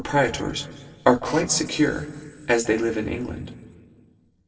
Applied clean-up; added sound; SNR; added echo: neural separator model SepFormer DNS4.